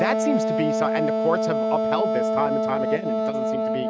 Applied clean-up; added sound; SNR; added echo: neural mask model RNNoise.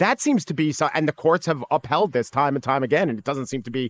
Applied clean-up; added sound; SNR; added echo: neural mask model Resemble Enhance denoiser.